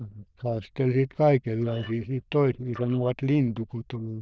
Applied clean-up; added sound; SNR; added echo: neural diffusion model UNIVERSE++.